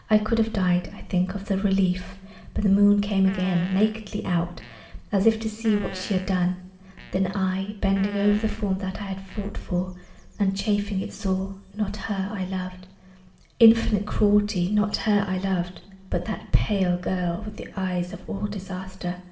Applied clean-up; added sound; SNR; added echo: none; Fart; 18 dB; reverberation time 1.9 s.